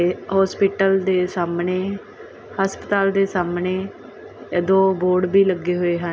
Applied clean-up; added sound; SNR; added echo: none; none; none; none.